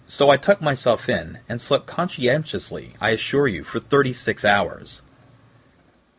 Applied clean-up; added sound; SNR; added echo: none; none; none; none.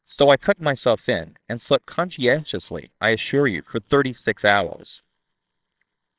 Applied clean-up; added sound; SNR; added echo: neural separator model SepFormer WHAMR!.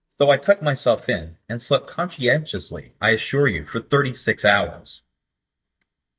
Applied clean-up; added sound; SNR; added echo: neural mask model DeepFilterNet 3.